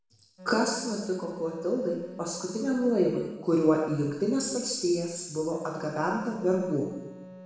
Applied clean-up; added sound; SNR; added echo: none; Wind instrument, woodwind instrument; 19 dB; reverberation time 1.1 s.